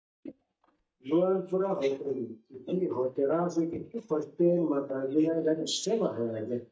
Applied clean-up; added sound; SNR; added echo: neural mask model DeepFilterNet 3.